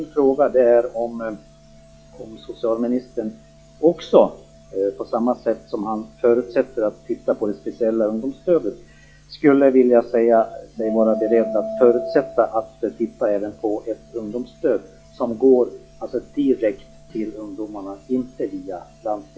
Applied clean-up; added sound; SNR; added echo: classical method log-MMSE.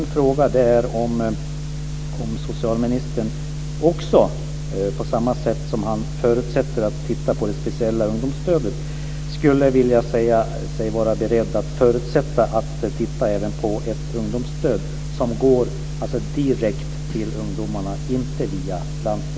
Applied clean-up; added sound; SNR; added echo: none; none; none; none.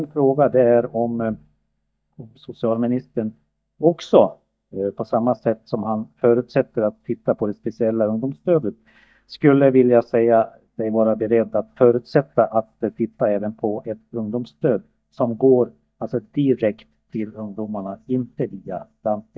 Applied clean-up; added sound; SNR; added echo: neural mask model DeepFilterNet 3.